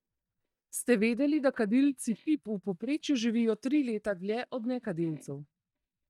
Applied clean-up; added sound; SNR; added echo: neural mask model DeepFilterNet 3.